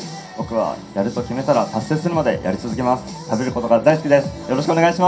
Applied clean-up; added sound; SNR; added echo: none; none; none; reverberation time 0.3 s.